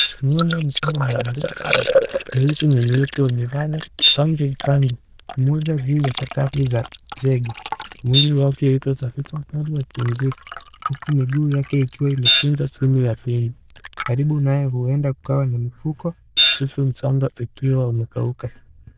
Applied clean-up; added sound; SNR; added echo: neural diffusion model UNIVERSE++.